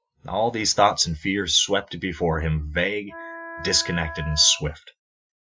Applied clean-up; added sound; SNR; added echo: classical method Wiener filter.